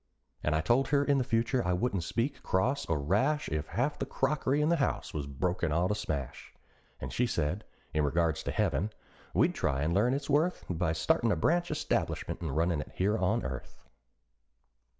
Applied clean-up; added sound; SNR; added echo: none; none; none; none.